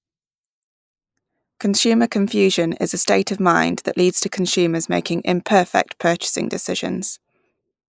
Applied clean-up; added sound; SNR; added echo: neural mask model Resemble Enhance denoiser.